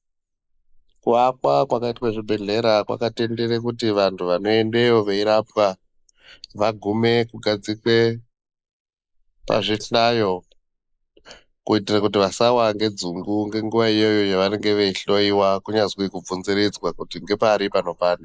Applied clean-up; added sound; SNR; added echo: neural mask model Resemble Enhance denoiser.